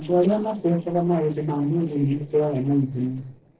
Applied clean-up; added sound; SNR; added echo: neural separator model SepFormer DNS4.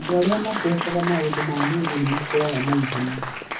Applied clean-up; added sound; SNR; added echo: none; Applause; 5 dB; reverberation time 0.3 s.